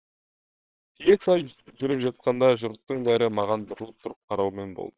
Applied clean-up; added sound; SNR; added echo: neural separator model SepFormer WHAM!.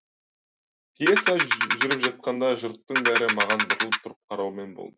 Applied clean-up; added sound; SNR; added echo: none; Ratchet, pawl; -3 dB; none.